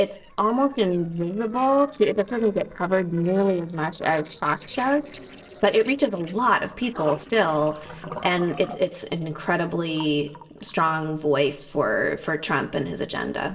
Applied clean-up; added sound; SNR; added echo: neural separator model SepFormer DNS4.